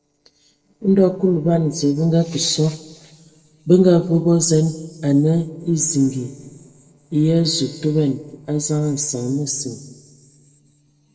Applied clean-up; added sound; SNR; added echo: neural separator model SepFormer DNS4.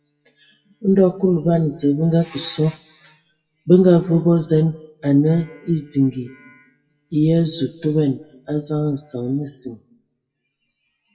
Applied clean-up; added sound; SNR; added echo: classical method WPE with log-MMSE.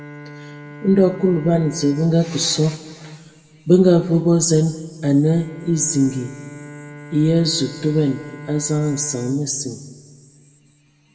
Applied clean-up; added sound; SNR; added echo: none; Bowed string instrument; 19 dB; reverberation time 1.6 s.